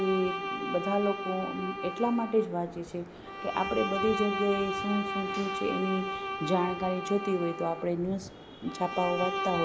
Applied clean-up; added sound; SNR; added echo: none; Bowed string instrument; 5 dB; none.